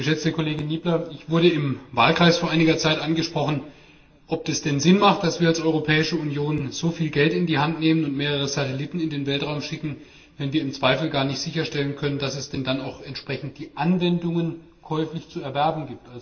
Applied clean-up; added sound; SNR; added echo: none; none; none; reverberation time 0.8 s.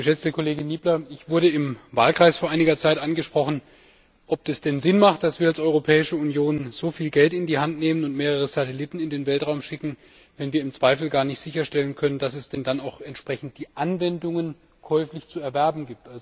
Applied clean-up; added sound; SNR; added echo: none; none; none; none.